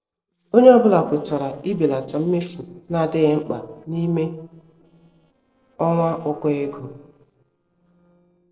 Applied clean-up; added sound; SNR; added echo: neural separator model SepFormer DNS4.